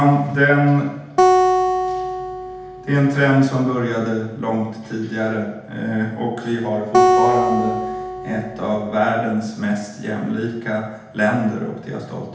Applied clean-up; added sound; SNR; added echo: none; Acoustic guitar; -1 dB; reverberation time 0.8 s.